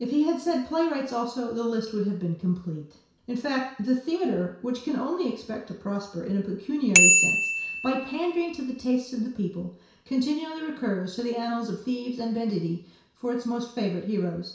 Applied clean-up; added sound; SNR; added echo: none; Bicycle bell; -3 dB; reverberation time 0.6 s.